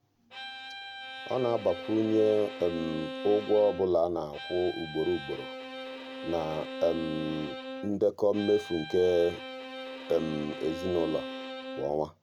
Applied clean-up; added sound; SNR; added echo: none; Bowed string instrument; 10 dB; none.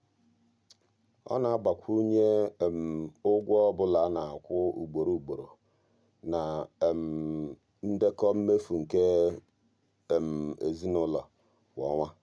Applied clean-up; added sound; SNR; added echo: none; none; none; none.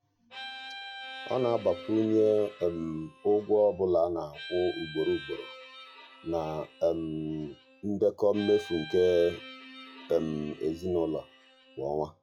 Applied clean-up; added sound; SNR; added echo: classical method log-MMSE.